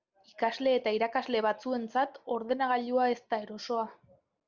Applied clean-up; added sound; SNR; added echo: none; none; none; none.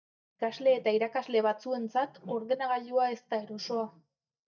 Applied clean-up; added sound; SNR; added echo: neural mask model DeepFilterNet 3.